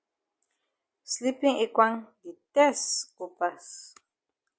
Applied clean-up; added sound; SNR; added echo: none; none; none; none.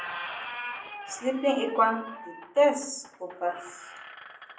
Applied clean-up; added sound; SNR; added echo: none; Squeak; 11 dB; reverberation time 0.6 s.